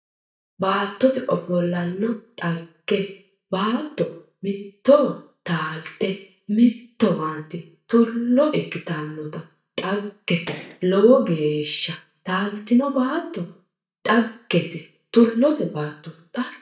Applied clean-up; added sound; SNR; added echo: neural mask model DeepFilterNet 3.